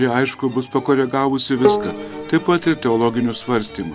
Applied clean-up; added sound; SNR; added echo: none; Bowed string instrument; 5 dB; none.